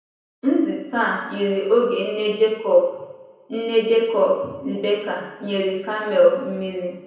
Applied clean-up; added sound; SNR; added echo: none; none; none; reverberation time 0.9 s.